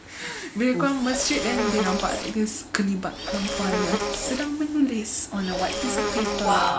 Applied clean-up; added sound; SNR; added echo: none; Insect; 3 dB; none.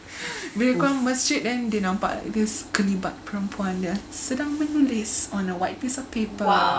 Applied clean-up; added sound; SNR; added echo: none; none; none; none.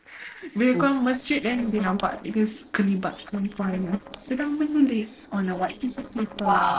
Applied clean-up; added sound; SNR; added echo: neural separator model SepFormer DNS4.